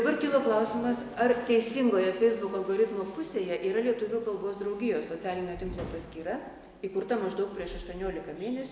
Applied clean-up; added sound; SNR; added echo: none; none; none; none.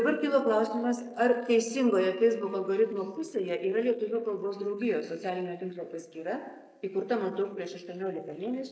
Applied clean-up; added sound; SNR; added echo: neural mask model Resemble Enhance denoiser.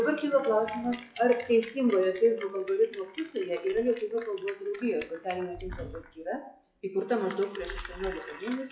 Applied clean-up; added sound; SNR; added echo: classical method log-MMSE.